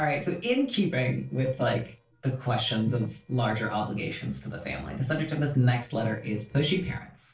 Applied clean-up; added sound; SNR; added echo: neural separator model SepFormer DNS4.